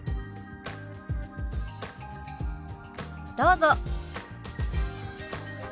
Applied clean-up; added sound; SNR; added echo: none; none; none; none.